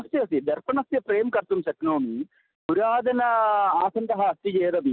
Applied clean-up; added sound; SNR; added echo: none; none; none; none.